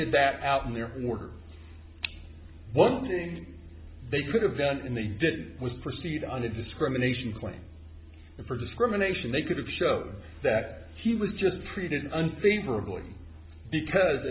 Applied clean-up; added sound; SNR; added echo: none; none; none; none.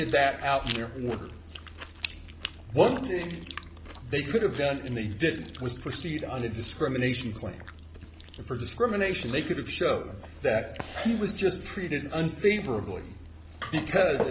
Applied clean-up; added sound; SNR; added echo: none; Chewing, mastication; 13 dB; none.